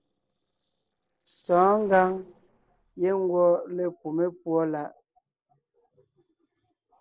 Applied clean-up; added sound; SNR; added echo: neural separator model SepFormer DNS4.